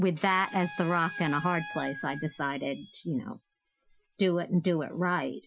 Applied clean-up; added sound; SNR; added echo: classical method Wiener filter.